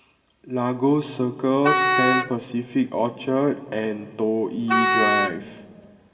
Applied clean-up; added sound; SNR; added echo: none; Wind instrument, woodwind instrument; -2 dB; reverberation time 2.0 s.